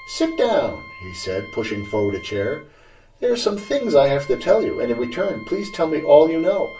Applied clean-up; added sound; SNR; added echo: none; Wind instrument, woodwind instrument; 19 dB; reverberation time 0.3 s.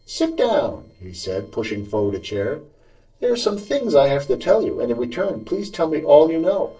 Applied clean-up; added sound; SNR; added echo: neural separator model SepFormer DNS4.